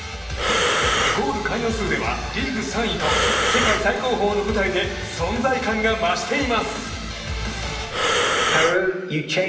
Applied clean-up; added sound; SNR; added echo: none; Breathing; -2 dB; reverberation time 1.2 s.